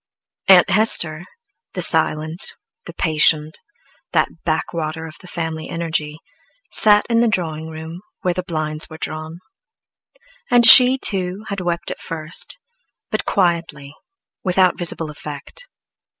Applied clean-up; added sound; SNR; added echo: none; none; none; none.